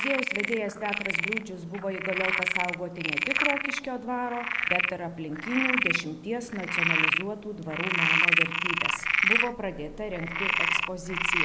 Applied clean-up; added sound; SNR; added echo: none; Frog; -5 dB; none.